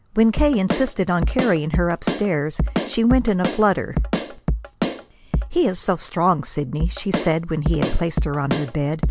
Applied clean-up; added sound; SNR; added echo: none; Drum kit; 4 dB; none.